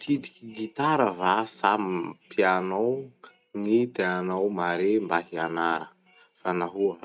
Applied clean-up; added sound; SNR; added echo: none; none; none; none.